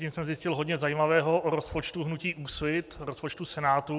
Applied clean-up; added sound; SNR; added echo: none; none; none; none.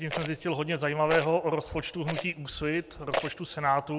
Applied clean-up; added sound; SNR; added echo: none; Rattle; 9 dB; none.